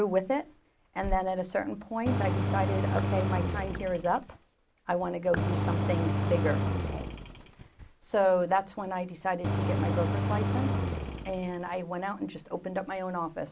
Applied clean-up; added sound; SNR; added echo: none; Engine; -1 dB; none.